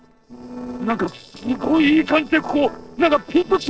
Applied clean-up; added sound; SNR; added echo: neural separator model SepFormer DNS4.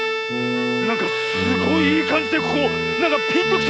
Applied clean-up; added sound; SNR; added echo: none; Bowed string instrument; 1 dB; none.